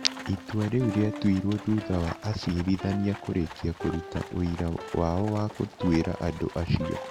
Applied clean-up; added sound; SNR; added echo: none; Piano + Livestock, farm animals, working animals; 12 dB; none.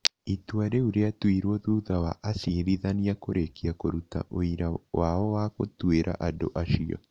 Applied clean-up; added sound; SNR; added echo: none; none; none; none.